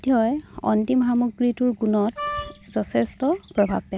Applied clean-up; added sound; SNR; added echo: none; Wind instrument, woodwind instrument; 9 dB; none.